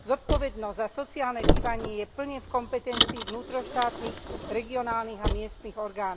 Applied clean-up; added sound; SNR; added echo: none; Car; -1 dB; none.